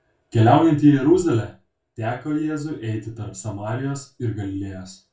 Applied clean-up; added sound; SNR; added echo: none; none; none; reverberation time 0.3 s.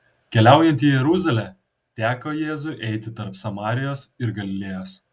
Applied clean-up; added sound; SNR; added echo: none; none; none; none.